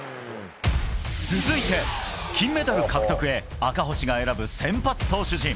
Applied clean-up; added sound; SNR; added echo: none; none; none; none.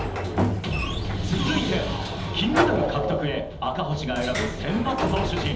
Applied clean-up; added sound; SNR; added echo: none; Sliding door; 2 dB; reverberation time 1.2 s.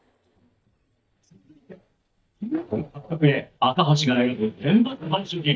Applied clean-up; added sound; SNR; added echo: neural mask model DeepFilterNet 3.